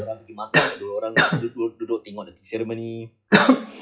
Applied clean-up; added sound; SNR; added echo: classical method WPE with log-MMSE.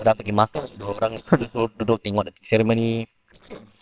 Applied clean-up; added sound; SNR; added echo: neural separator model SepFormer WHAMR!.